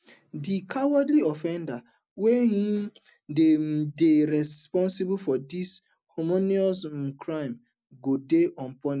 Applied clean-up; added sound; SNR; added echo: none; none; none; none.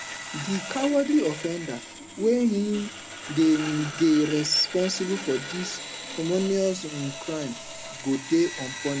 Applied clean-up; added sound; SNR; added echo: none; Sawing; 11 dB; none.